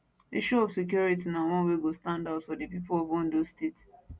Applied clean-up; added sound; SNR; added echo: none; none; none; none.